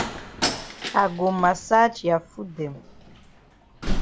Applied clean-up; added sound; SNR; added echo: none; Slam; 6 dB; none.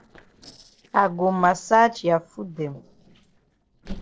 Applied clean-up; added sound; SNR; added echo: neural separator model SepFormer DNS4.